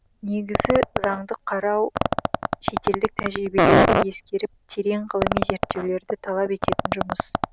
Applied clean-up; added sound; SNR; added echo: none; Fart; -2 dB; none.